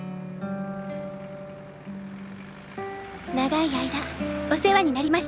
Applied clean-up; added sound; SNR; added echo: none; Traffic noise, roadway noise; 15 dB; none.